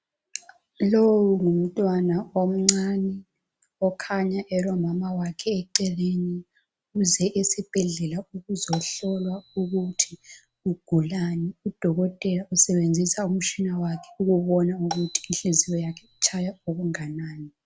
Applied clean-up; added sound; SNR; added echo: none; Marimba, xylophone; 17 dB; none.